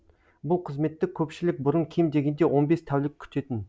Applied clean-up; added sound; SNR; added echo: none; none; none; none.